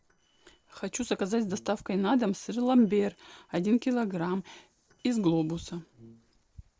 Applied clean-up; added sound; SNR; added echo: neural separator model SepFormer DNS4.